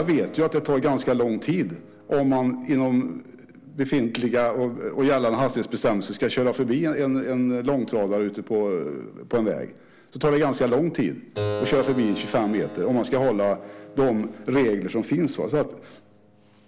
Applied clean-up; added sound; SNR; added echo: none; Keyboard (musical); 16 dB; none.